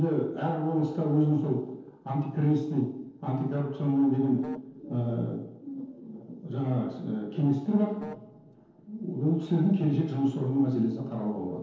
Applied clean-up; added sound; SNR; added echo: neural separator model SepFormer DNS4.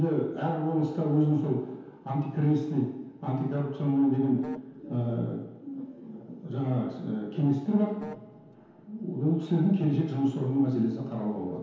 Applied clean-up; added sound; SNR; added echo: none; Wind instrument, woodwind instrument; 19 dB; reverberation time 1.0 s.